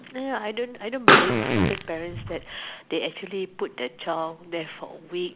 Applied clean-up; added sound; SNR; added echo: none; Explosion + Fart; -5 dB; none.